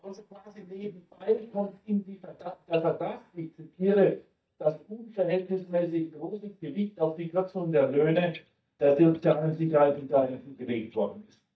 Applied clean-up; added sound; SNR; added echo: neural mask model DeepFilterNet 3.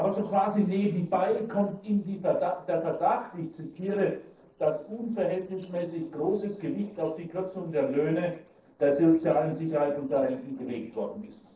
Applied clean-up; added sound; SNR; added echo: neural separator model SepFormer DNS4.